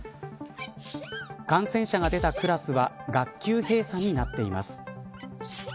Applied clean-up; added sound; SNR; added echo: none; Sneeze; 17 dB; none.